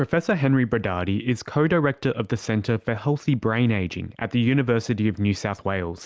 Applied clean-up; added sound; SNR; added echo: none; none; none; none.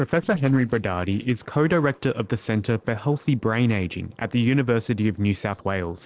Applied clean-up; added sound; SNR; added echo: neural separator model SepFormer DNS4.